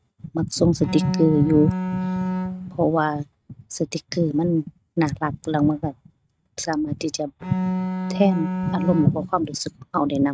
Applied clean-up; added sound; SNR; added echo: neural mask model RNNoise.